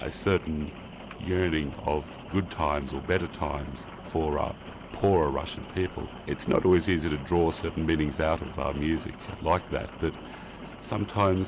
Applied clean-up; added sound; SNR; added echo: none; Rain; 14 dB; none.